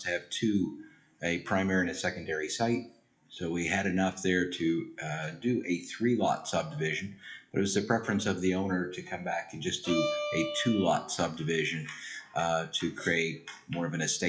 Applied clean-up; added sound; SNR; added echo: classical method WPE with log-MMSE.